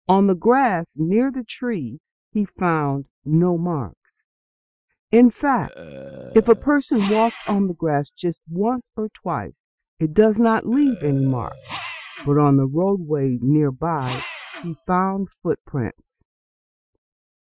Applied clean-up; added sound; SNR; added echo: classical method Wiener filter.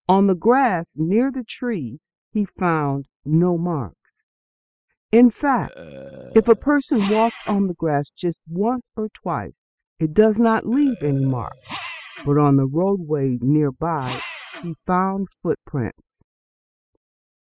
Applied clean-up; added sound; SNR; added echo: classical method spectral subtraction.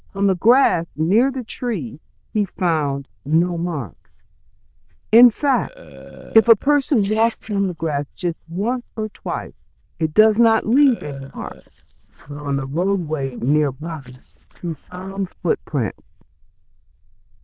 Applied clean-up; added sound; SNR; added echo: neural diffusion model UNIVERSE++.